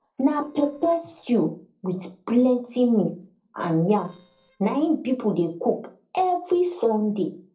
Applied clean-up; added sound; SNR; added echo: neural separator model SepFormer DNS4.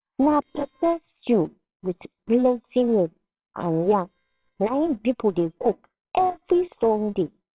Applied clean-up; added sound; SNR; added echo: neural separator model SepFormer WHAMR!.